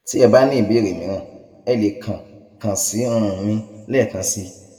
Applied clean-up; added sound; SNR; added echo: none; none; none; reverberation time 1.1 s.